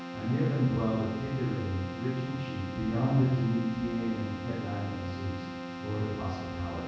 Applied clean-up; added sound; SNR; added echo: none; Keyboard (musical); 8 dB; reverberation time 1.3 s.